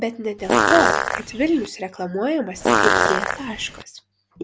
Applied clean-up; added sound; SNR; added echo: none; Fart; -5 dB; none.